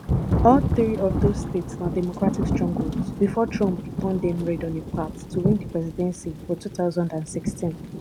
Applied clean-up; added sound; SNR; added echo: none; Thunder / Rain; 2 dB; none.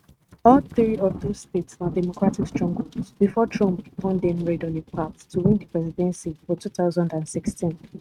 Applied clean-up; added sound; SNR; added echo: neural mask model RNNoise.